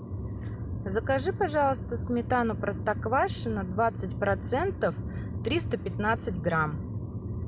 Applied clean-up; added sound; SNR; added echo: none; none; none; none.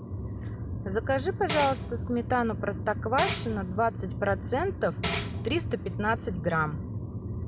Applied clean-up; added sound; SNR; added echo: none; Tambourine; 10 dB; none.